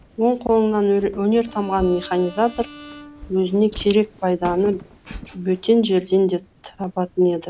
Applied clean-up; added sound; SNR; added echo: none; Bowed string instrument + Walk, footsteps; 19 dB; none.